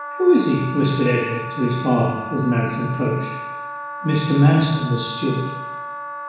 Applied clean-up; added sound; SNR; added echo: none; Wind instrument, woodwind instrument; 10 dB; reverberation time 1.1 s.